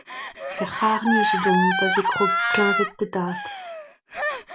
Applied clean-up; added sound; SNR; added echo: none; Gasp; 0 dB; none.